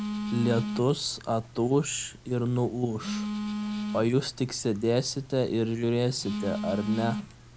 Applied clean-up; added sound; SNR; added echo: none; Telephone; 7 dB; none.